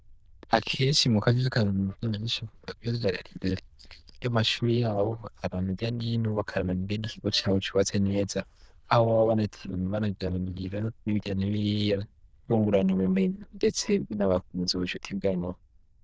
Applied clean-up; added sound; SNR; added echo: neural diffusion model UNIVERSE++.